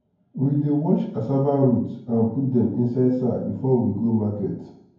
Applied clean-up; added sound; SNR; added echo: none; none; none; reverberation time 0.9 s.